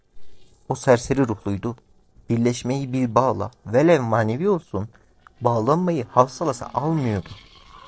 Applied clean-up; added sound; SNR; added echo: neural separator model SepFormer DNS4.